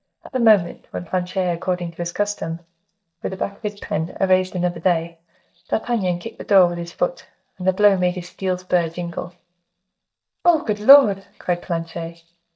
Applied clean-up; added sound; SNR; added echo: neural mask model DeepFilterNet 3.